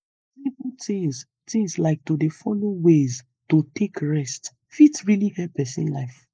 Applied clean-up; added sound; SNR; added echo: neural mask model Resemble Enhance denoiser.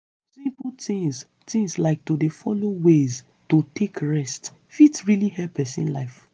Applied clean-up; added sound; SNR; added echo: none; none; none; none.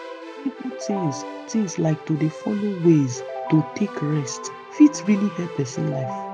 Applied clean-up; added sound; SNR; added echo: none; Keyboard (musical); 11 dB; none.